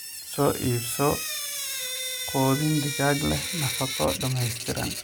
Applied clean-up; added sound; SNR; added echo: none; Drip / Sink (filling or washing); 5 dB; none.